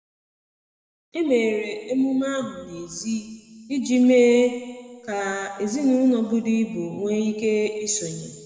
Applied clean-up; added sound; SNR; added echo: none; none; none; reverberation time 1.7 s.